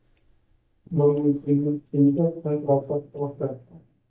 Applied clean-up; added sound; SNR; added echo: neural mask model DeepFilterNet 3.